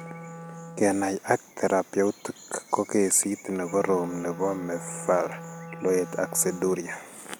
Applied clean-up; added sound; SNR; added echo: none; Wind instrument, woodwind instrument; 15 dB; none.